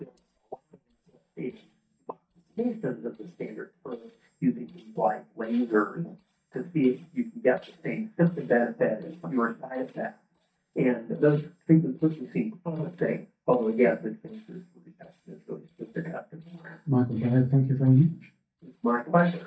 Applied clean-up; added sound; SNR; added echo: neural mask model DeepFilterNet 3.